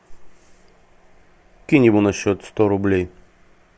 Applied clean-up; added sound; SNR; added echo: none; none; none; none.